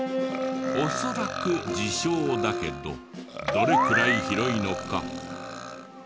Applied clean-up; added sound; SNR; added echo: none; Burping, eructation; 9 dB; none.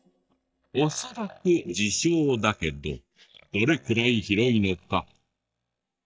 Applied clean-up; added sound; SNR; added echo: neural mask model DeepFilterNet 3.